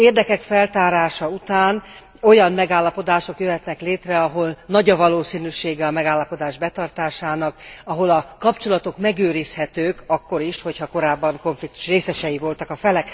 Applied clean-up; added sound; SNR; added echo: none; none; none; none.